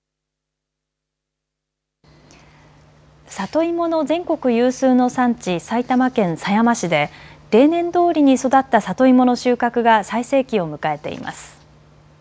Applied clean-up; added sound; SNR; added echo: none; none; none; none.